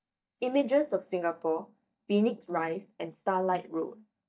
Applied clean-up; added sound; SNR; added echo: neural mask model DeepFilterNet 3.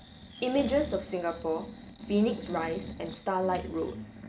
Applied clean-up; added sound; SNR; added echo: none; Breathing; 11 dB; none.